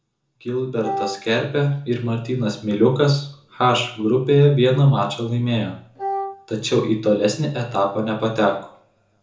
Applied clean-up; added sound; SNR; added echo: none; Wind instrument, woodwind instrument; 8 dB; reverberation time 0.6 s.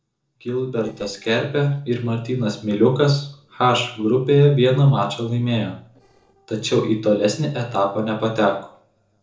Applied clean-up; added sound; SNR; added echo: neural separator model SepFormer DNS4.